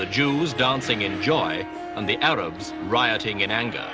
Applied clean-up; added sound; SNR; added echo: none; Harp; 10 dB; none.